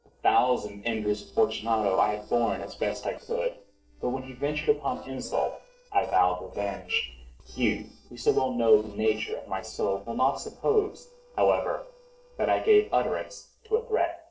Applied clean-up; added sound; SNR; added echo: neural separator model SepFormer DNS4.